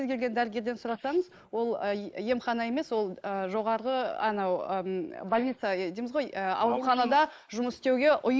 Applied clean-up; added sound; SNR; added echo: neural mask model Resemble Enhance denoiser.